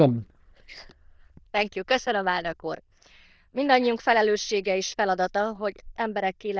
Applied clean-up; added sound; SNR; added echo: neural diffusion model UNIVERSE++.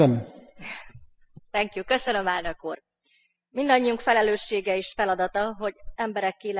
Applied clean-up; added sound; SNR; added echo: classical method spectral subtraction.